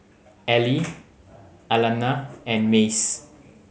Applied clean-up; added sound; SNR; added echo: none; none; none; none.